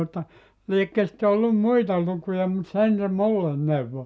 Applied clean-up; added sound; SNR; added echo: none; none; none; none.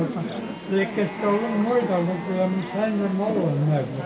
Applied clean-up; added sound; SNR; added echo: none; Chatter / Chirp, tweet / Livestock, farm animals, working animals; 6 dB; reverberation time 1.5 s.